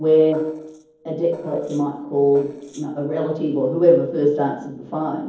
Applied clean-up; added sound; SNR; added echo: neural separator model SepFormer DNS4.